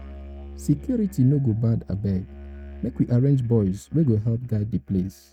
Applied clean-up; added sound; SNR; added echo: neural mask model RNNoise.